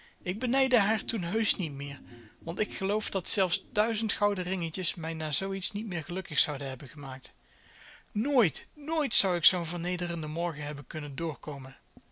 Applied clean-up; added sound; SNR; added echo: none; Organ; 20 dB; none.